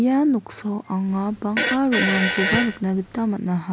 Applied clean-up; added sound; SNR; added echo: none; Fart; 3 dB; none.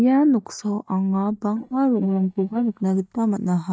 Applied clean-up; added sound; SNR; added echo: neural mask model DeepFilterNet 3.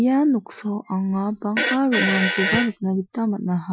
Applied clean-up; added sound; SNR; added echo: classical method Wiener filter.